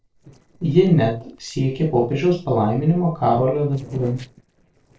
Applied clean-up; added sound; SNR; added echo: neural separator model SepFormer DNS4.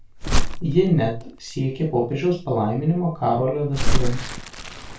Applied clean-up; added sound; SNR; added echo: none; Crumpling, crinkling; 0 dB; reverberation time 0.2 s.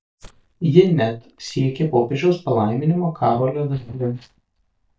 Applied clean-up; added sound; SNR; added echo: neural mask model DeepFilterNet 3.